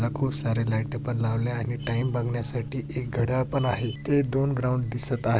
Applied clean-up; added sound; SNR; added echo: none; Gong; 11 dB; none.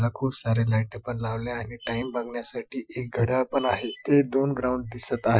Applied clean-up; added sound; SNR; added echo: classical method Wiener filter.